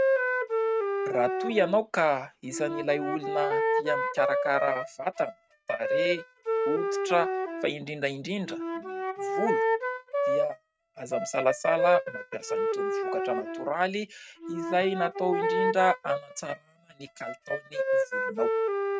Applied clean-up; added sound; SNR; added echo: neural mask model RNNoise.